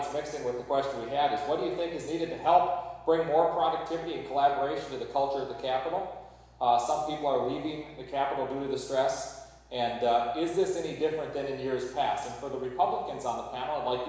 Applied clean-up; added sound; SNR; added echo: none; none; none; reverberation time 1.0 s.